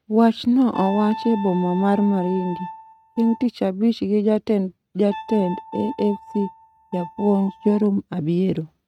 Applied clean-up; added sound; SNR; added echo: neural mask model RNNoise.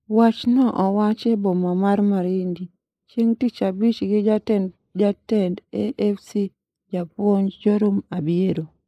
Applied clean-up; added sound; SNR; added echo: neural mask model Resemble Enhance denoiser.